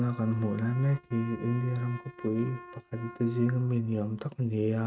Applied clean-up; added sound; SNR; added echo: neural mask model RNNoise.